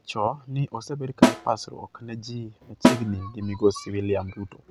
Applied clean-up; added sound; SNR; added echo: none; Snare drum; -3 dB; none.